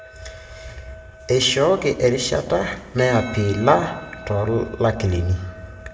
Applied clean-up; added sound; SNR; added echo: none; Percussion; 19 dB; reverberation time 1.0 s.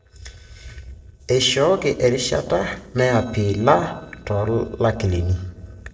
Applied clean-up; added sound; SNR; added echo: neural separator model SepFormer DNS4.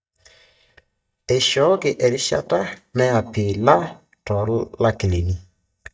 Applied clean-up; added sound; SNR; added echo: neural mask model DeepFilterNet 3.